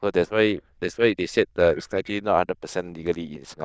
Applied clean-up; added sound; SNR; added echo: neural diffusion model UNIVERSE++.